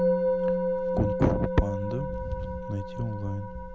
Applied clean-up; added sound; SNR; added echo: none; Musical instrument; -1 dB; none.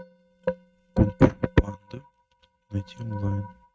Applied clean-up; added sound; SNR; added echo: neural mask model RNNoise.